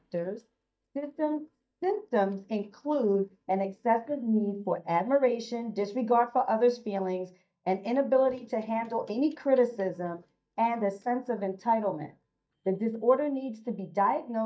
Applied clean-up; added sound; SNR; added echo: neural mask model DeepFilterNet 3.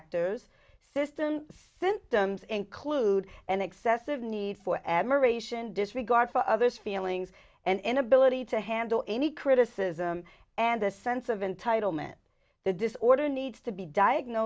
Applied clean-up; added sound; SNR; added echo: none; none; none; none.